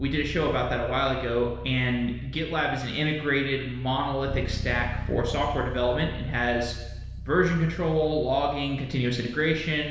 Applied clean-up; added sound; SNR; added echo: none; Bass guitar; 9 dB; reverberation time 1.1 s.